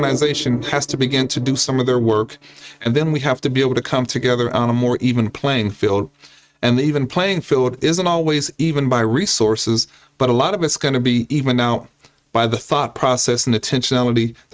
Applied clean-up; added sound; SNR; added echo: neural mask model RNNoise.